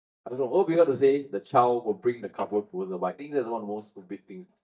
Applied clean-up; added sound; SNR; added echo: neural mask model DeepFilterNet 3.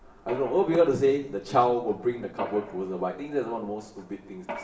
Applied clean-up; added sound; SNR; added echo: none; Mechanisms; 16 dB; reverberation time 0.8 s.